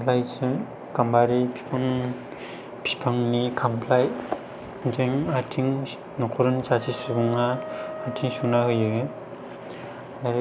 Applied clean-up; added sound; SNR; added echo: none; Wind instrument, woodwind instrument; 12 dB; none.